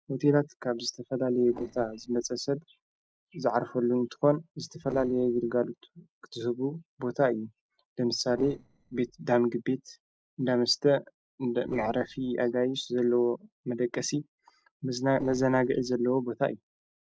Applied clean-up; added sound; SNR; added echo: neural separator model SepFormer DNS4.